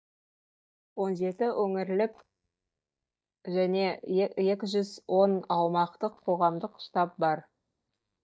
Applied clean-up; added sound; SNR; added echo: neural mask model DeepFilterNet 3.